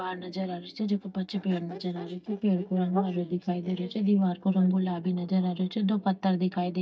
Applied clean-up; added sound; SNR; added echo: neural mask model DeepFilterNet 3.